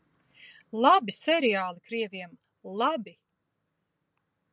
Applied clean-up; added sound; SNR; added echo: none; none; none; none.